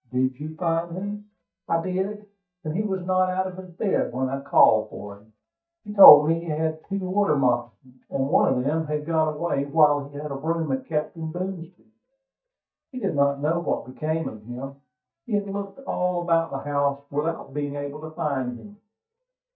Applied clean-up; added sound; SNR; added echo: neural mask model DeepFilterNet 3.